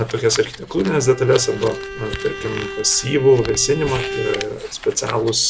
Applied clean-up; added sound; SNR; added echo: none; Bowed string instrument + Crumpling, crinkling; 11 dB; none.